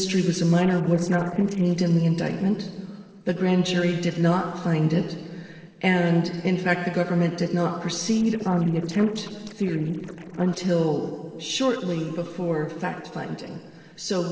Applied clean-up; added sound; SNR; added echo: neural separator model SepFormer DNS4.